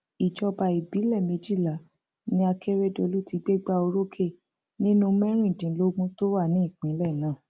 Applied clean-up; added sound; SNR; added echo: none; none; none; none.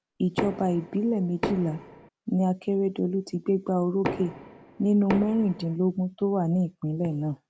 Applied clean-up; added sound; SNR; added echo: none; Knock; 9 dB; none.